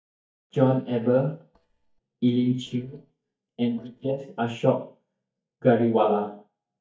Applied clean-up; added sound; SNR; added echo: neural mask model DeepFilterNet 3.